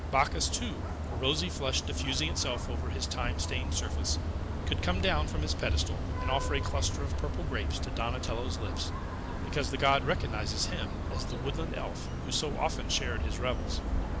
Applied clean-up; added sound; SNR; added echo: none; Vehicle horn, car horn, honking; -2 dB; none.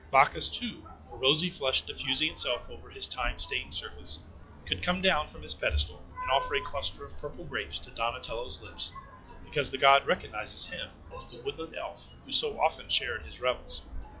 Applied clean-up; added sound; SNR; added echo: classical method log-MMSE.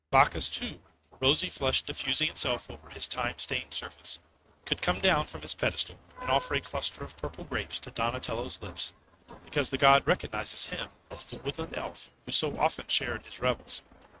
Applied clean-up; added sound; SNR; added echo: neural mask model RNNoise.